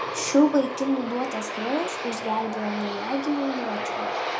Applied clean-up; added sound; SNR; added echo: none; Aircraft; 5 dB; reverberation time 0.4 s.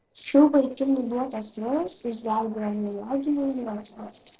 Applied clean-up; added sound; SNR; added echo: neural separator model SepFormer DNS4.